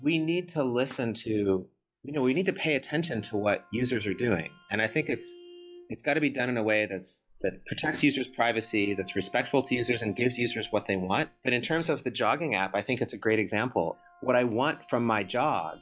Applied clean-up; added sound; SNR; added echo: classical method log-MMSE.